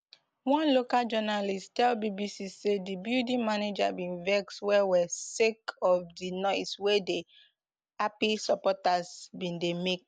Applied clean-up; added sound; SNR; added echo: none; none; none; none.